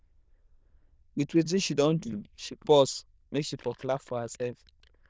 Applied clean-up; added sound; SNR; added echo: neural diffusion model UNIVERSE++.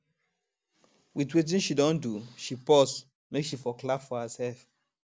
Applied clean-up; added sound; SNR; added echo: none; none; none; none.